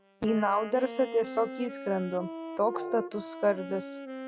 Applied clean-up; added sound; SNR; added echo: classical method log-MMSE.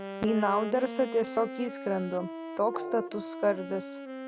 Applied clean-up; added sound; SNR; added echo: none; Wind instrument, woodwind instrument; 8 dB; none.